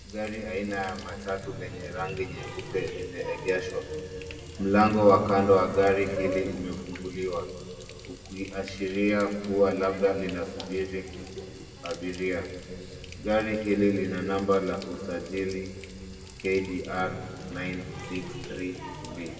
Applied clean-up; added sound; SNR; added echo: none; Water tap, faucet; 13 dB; reverberation time 1.9 s.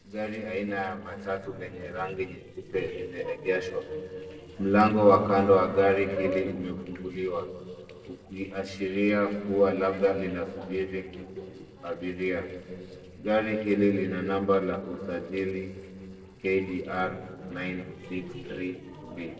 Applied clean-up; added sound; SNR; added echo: neural separator model SepFormer DNS4.